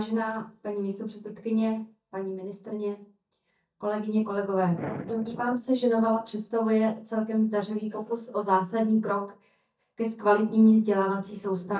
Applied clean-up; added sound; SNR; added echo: neural mask model DeepFilterNet 3.